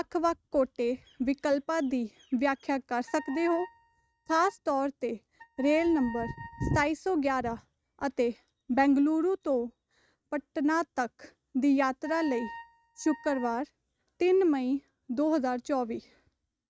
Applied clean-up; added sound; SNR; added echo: neural mask model RNNoise.